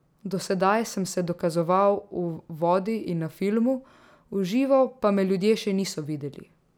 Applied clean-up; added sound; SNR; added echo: none; none; none; none.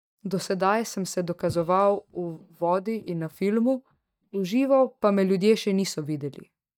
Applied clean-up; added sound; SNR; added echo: neural mask model DeepFilterNet 3.